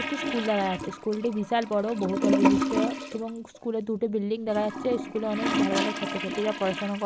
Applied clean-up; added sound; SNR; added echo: none; Toilet flush / Gurgling; 1 dB; none.